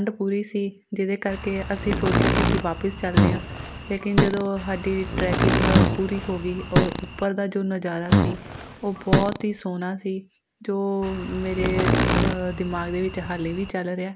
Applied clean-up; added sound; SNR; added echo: none; Insect + Fart; -3 dB; none.